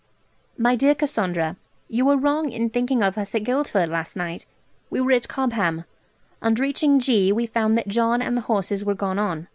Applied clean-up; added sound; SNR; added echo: none; none; none; none.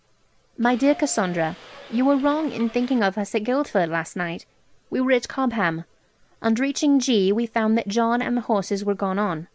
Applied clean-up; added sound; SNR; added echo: none; Subway, metro, underground / Doorbell; 19 dB; none.